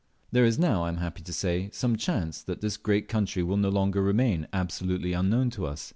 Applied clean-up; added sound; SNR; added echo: none; none; none; none.